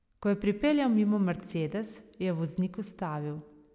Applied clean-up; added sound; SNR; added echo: none; none; none; none.